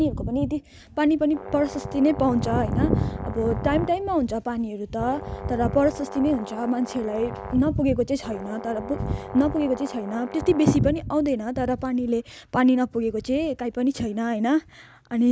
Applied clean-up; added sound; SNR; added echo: none; Brass instrument; 14 dB; none.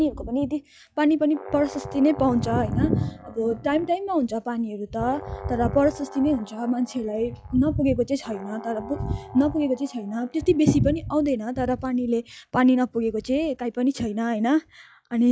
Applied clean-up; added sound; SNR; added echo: classical method log-MMSE.